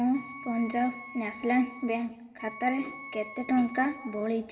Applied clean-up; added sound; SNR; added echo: none; Wind instrument, woodwind instrument; 15 dB; reverberation time 2.4 s.